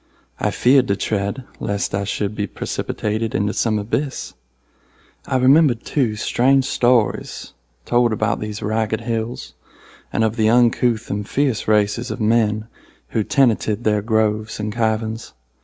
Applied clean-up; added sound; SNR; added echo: none; none; none; none.